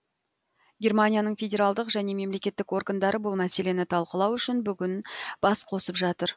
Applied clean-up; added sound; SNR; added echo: none; none; none; none.